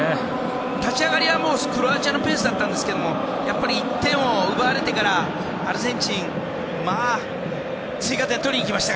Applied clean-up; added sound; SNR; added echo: none; none; none; none.